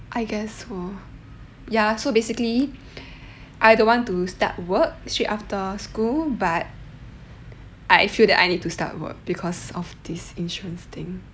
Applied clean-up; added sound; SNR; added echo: none; none; none; none.